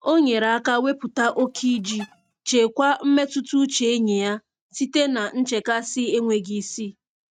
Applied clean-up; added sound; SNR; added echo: neural mask model RNNoise.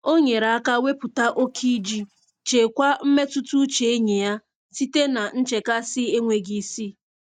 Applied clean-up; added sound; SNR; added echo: neural mask model DeepFilterNet 3.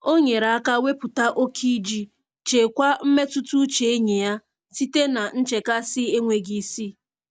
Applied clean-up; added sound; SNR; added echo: none; none; none; none.